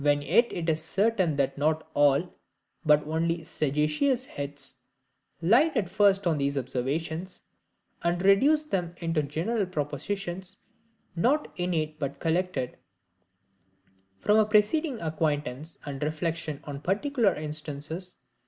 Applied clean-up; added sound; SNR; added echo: none; none; none; none.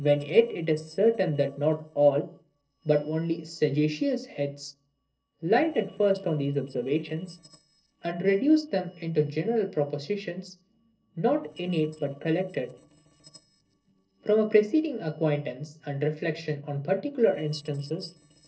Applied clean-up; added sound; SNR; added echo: neural separator model SepFormer DNS4.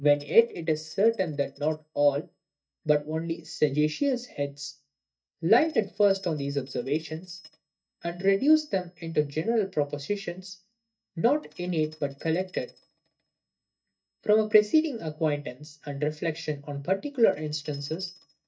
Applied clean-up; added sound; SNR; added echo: neural mask model DeepFilterNet 3.